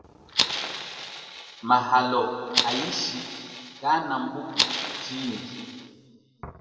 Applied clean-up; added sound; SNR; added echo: none; Fire; 3 dB; reverberation time 2.3 s.